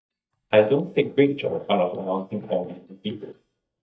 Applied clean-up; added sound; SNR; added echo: neural mask model DeepFilterNet 3.